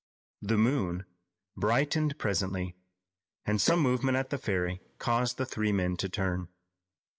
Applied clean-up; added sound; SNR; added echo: neural mask model Resemble Enhance denoiser.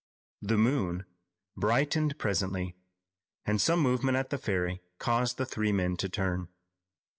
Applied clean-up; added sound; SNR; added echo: none; none; none; none.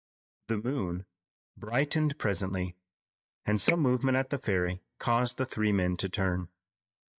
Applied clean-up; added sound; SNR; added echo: neural mask model DeepFilterNet 3.